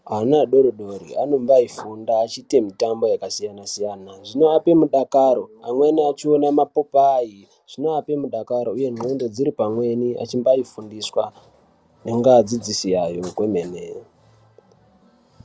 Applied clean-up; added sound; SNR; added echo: none; none; none; none.